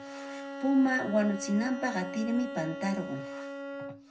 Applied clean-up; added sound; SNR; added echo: none; Bowed string instrument; 9 dB; reverberation time 0.4 s.